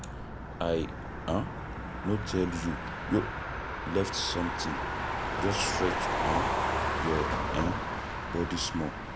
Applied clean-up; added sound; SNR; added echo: none; Motor vehicle (road); -1 dB; none.